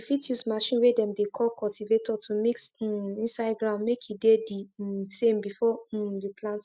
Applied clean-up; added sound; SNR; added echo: none; none; none; none.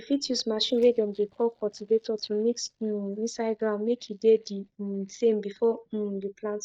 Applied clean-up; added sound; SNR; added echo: neural mask model DeepFilterNet 3.